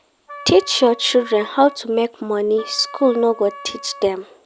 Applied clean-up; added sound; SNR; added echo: none; Wind instrument, woodwind instrument; 18 dB; none.